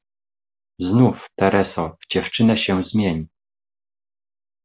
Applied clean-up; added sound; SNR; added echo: none; none; none; none.